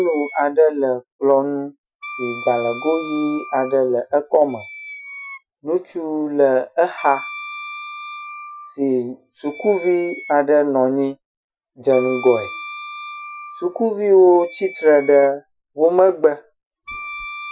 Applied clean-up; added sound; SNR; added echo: classical method Wiener filter.